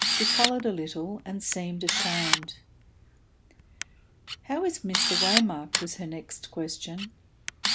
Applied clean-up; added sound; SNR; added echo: none; Camera; -2 dB; none.